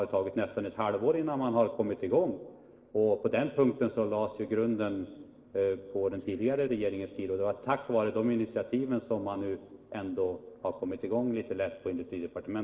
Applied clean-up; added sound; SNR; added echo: neural separator model SepFormer DNS4.